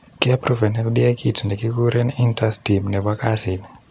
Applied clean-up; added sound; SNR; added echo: none; none; none; none.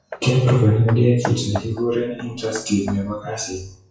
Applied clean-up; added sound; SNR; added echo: classical method WPE with log-MMSE.